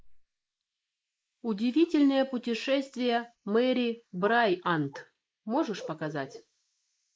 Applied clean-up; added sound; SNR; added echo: neural mask model Resemble Enhance denoiser.